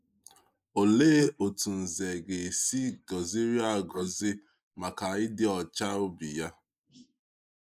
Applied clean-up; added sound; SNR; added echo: neural mask model Resemble Enhance denoiser.